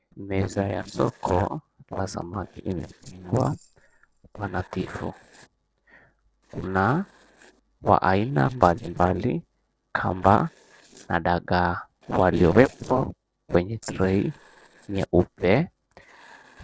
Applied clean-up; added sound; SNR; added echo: neural separator model SepFormer DNS4.